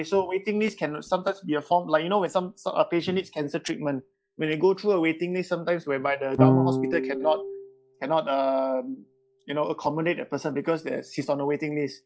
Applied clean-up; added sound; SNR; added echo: classical method log-MMSE.